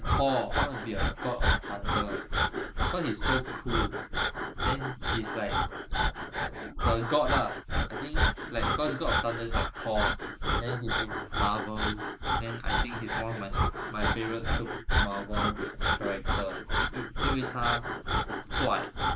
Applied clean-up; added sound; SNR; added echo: neural mask model Resemble Enhance denoiser.